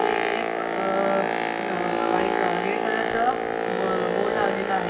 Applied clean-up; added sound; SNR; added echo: none; Boat, Water vehicle; -3 dB; reverberation time 0.7 s.